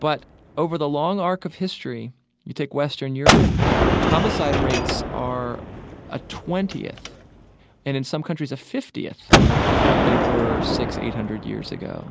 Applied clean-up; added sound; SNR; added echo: none; Gunshot, gunfire; -4 dB; none.